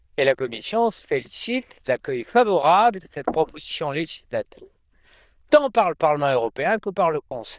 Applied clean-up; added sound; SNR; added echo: neural diffusion model UNIVERSE++.